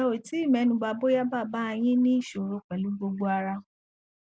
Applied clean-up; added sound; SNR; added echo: none; none; none; none.